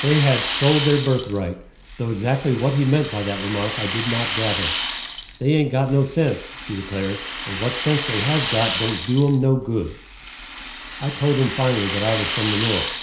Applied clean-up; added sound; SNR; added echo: none; Rattle (instrument); 3 dB; reverberation time 0.5 s.